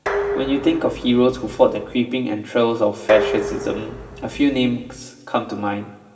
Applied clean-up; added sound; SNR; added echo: none; Dishes, pots, and pans; 8 dB; reverberation time 1.7 s.